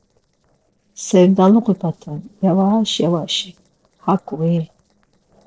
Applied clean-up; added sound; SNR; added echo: neural separator model SepFormer DNS4.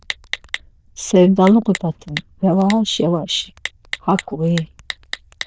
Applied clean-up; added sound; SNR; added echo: neural diffusion model UNIVERSE++.